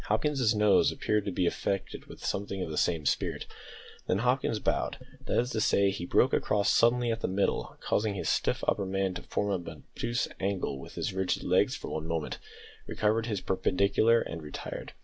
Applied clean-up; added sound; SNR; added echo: none; none; none; none.